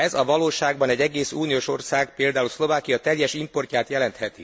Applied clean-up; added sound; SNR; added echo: none; none; none; none.